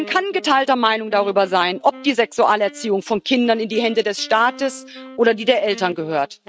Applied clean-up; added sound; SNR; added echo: neural mask model RNNoise.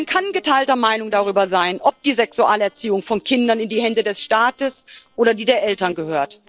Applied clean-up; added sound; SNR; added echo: neural separator model SepFormer DNS4.